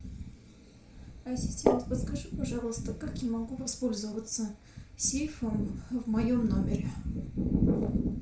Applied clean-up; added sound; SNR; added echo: none; none; none; reverberation time 0.3 s.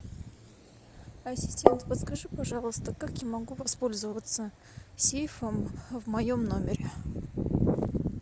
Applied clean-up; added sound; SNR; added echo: none; none; none; none.